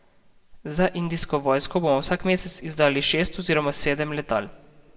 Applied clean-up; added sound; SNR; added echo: none; none; none; reverberation time 1.1 s.